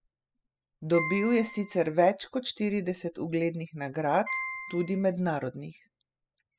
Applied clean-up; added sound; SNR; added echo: classical method spectral subtraction.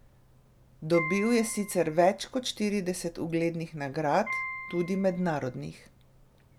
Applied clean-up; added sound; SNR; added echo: none; Piano; 11 dB; none.